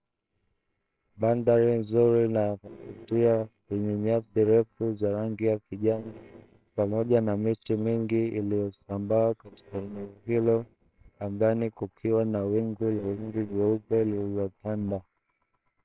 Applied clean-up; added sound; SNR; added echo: neural separator model SepFormer WHAMR!.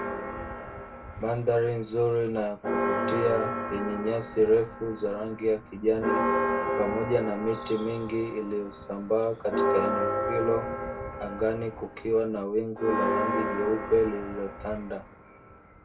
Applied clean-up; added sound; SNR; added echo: none; Church bell; 3 dB; reverberation time 0.2 s.